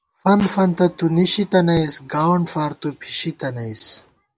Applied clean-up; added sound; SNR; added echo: none; none; none; none.